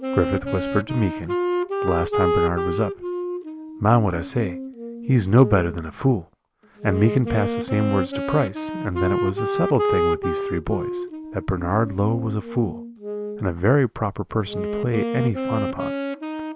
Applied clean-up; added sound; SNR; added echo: none; Wind instrument, woodwind instrument; 4 dB; none.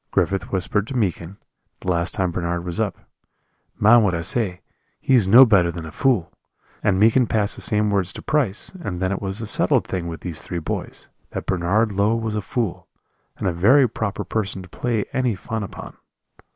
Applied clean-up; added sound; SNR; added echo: none; none; none; none.